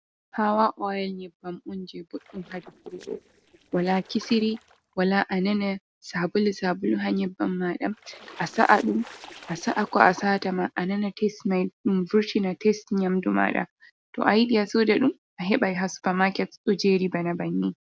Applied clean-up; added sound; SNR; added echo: neural separator model SepFormer DNS4.